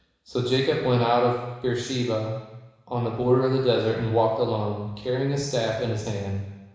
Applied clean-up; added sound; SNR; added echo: none; none; none; reverberation time 1.0 s.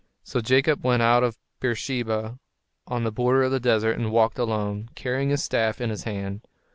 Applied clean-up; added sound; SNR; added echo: none; none; none; none.